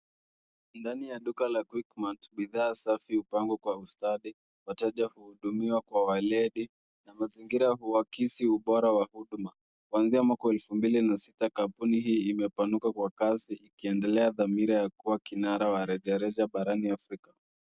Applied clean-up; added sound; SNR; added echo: none; none; none; none.